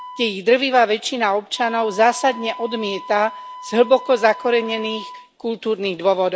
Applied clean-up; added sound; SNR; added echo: none; Wind instrument, woodwind instrument; 17 dB; none.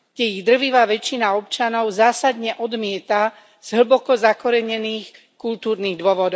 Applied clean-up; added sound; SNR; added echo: none; none; none; none.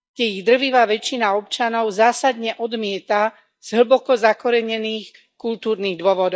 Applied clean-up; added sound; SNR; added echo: neural mask model DeepFilterNet 3.